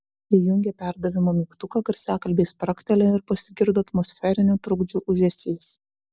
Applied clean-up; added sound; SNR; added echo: none; none; none; none.